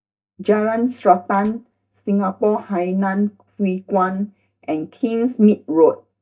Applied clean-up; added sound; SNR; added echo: neural mask model DeepFilterNet 3.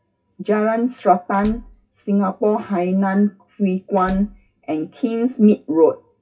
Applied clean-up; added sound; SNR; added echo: classical method WPE with log-MMSE.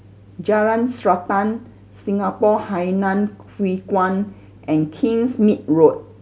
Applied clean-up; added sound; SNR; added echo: none; none; none; none.